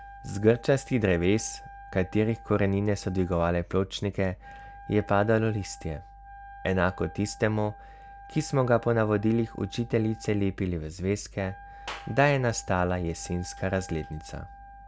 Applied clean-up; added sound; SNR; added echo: none; Wind instrument, woodwind instrument + Clapping; 20 dB; none.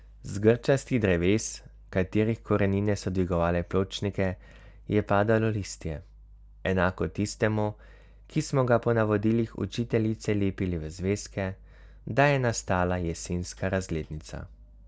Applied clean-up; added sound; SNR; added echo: none; none; none; none.